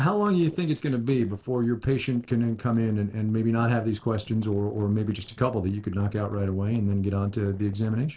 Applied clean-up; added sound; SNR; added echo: neural separator model SepFormer DNS4.